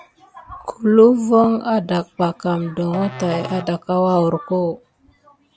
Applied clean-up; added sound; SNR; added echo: none; Musical instrument; 17 dB; none.